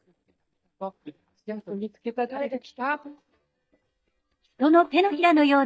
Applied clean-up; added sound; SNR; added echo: neural mask model DeepFilterNet 3.